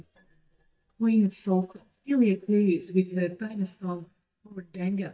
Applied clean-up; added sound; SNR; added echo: neural mask model DeepFilterNet 3.